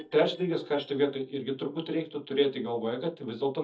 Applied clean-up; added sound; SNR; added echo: neural mask model DeepFilterNet 3.